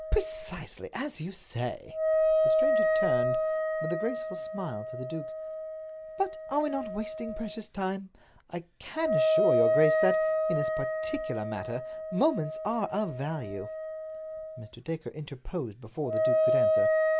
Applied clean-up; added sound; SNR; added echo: none; Wind instrument, woodwind instrument; -4 dB; none.